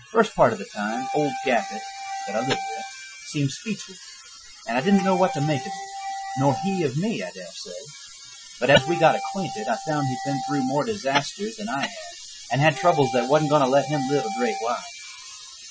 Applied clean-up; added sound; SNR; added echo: classical method Wiener filter.